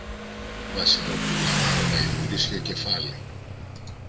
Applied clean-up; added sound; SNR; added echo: none; Motorcycle; -2 dB; none.